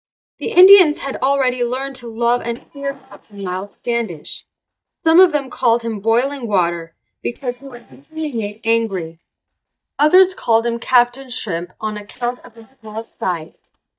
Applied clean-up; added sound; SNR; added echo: neural mask model DeepFilterNet 3.